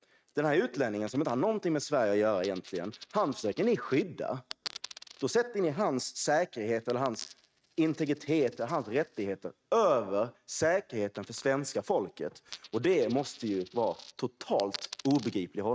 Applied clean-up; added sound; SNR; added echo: neural mask model RNNoise.